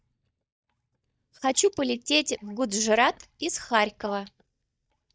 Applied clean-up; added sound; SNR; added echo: neural mask model DeepFilterNet 3.